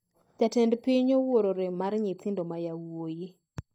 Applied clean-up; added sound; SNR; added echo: neural mask model DeepFilterNet 3.